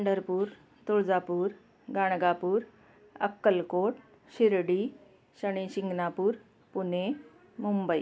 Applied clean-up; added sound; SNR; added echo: none; none; none; none.